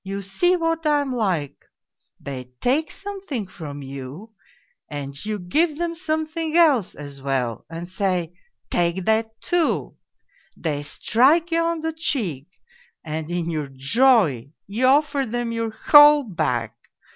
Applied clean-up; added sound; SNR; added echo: none; none; none; none.